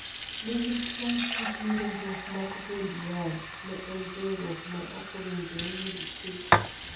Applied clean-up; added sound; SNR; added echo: none; Fill (with liquid) / Sink (filling or washing); -3 dB; reverberation time 0.6 s.